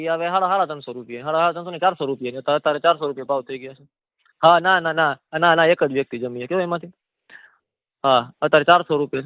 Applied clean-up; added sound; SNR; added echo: neural mask model Resemble Enhance denoiser.